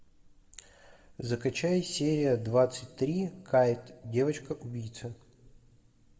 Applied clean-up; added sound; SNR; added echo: none; none; none; reverberation time 2.0 s.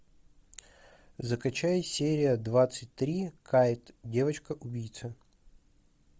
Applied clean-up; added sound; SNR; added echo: none; none; none; none.